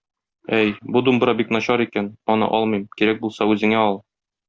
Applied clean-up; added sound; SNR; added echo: none; none; none; none.